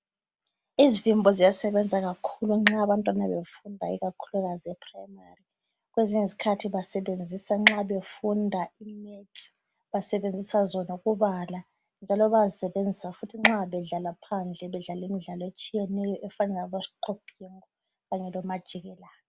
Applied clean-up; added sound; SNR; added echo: none; none; none; none.